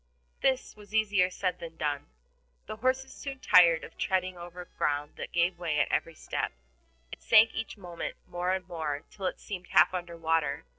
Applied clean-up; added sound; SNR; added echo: neural separator model SepFormer DNS4.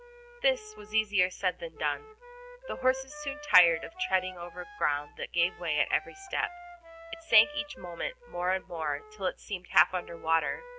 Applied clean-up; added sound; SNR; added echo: none; Wind instrument, woodwind instrument; 16 dB; none.